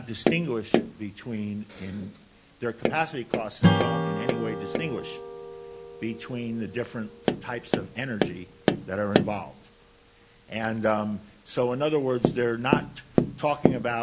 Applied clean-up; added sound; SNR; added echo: none; Strum + Tap; -1 dB; none.